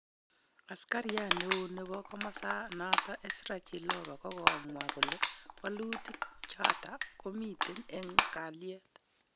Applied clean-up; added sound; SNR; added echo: none; Crushing; -2 dB; none.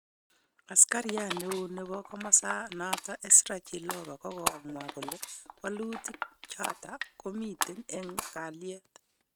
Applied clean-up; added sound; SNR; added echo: neural mask model RNNoise.